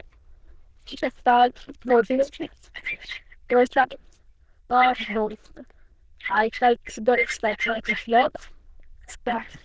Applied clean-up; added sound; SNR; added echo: neural diffusion model UNIVERSE++.